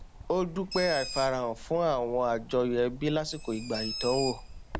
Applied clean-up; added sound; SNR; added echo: none; Bird; 11 dB; none.